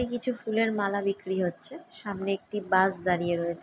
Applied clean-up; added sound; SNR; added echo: none; none; none; none.